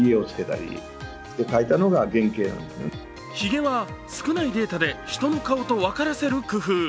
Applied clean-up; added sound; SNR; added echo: none; none; none; none.